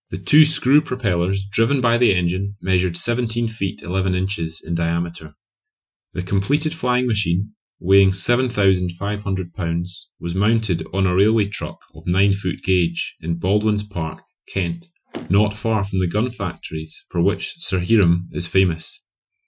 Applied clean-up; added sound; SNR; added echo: classical method Wiener filter.